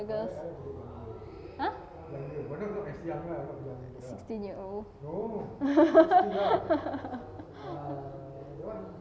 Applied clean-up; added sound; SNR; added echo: none; none; none; none.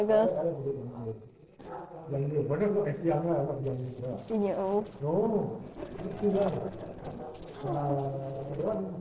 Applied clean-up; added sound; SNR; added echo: neural separator model SepFormer DNS4.